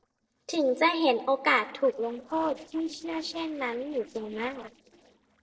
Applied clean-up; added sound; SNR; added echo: neural separator model SepFormer DNS4.